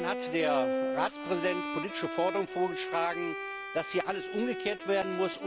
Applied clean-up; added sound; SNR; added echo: none; Bowed string instrument; 3 dB; none.